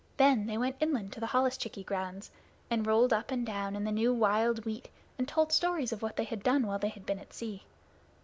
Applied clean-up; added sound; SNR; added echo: none; none; none; none.